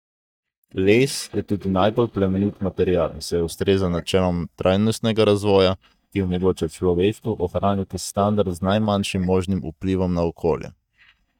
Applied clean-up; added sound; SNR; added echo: neural mask model DeepFilterNet 3.